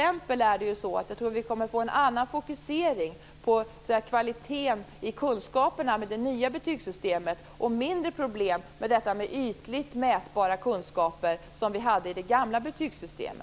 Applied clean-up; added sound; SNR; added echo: none; none; none; none.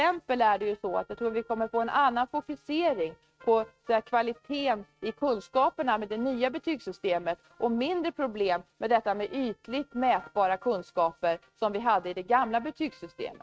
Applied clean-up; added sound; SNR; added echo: neural mask model RNNoise.